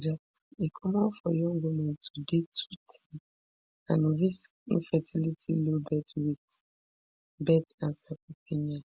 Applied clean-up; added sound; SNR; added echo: none; none; none; none.